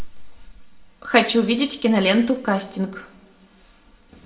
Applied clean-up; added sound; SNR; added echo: none; none; none; reverberation time 0.7 s.